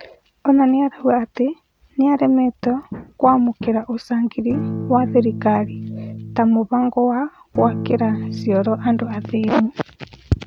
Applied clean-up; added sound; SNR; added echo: none; Electric guitar / Strum; 8 dB; none.